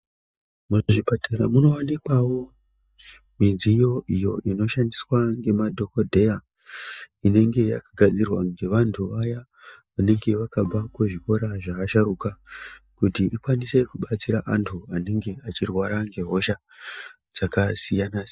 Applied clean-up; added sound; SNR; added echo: neural mask model DeepFilterNet 3.